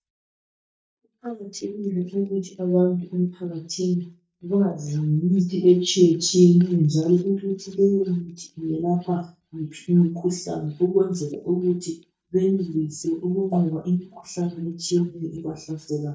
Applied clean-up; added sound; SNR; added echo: neural mask model DeepFilterNet 3.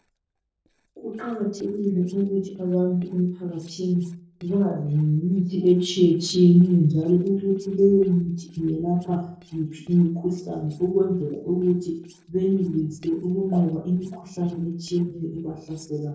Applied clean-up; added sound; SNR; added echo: neural separator model SepFormer DNS4.